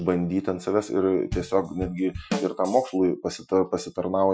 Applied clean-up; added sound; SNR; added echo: classical method Wiener filter.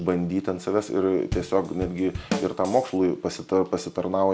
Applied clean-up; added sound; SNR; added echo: none; Drum kit; 8 dB; none.